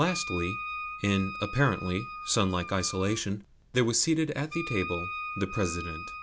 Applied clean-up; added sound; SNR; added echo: none; Wind instrument, woodwind instrument; 9 dB; none.